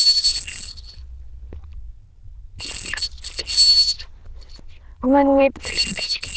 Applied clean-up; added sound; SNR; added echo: neural diffusion model UNIVERSE++.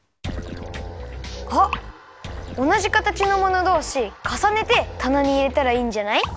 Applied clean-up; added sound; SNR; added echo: none; none; none; none.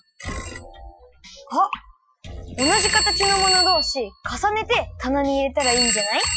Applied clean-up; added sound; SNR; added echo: classical method Wiener filter.